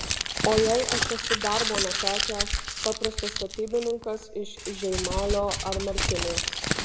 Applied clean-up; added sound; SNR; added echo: none; Crumpling, crinkling; 0 dB; reverberation time 1.0 s.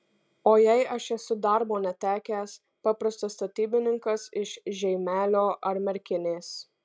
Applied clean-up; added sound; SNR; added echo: none; none; none; none.